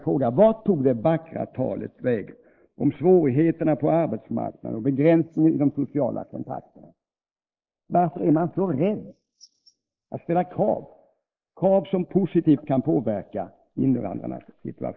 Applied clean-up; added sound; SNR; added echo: neural mask model Resemble Enhance denoiser.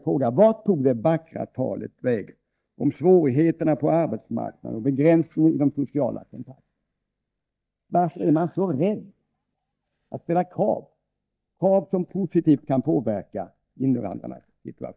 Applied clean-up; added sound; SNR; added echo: neural mask model DeepFilterNet 3.